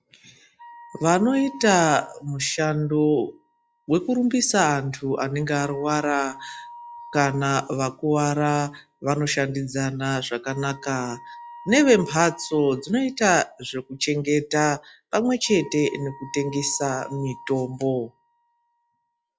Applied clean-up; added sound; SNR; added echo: classical method log-MMSE.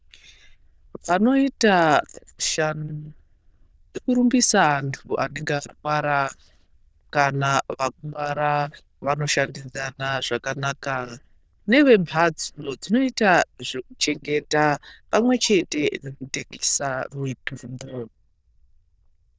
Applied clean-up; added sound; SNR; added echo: neural diffusion model UNIVERSE++.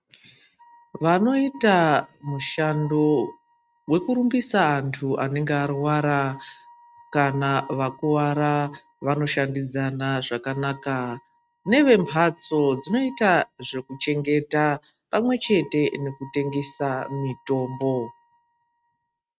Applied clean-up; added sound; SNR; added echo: neural mask model RNNoise.